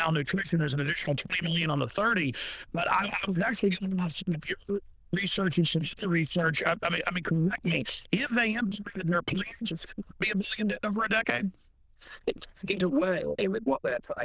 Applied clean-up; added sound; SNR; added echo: neural diffusion model UNIVERSE++.